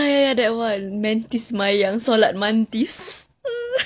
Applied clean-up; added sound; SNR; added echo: none; none; none; none.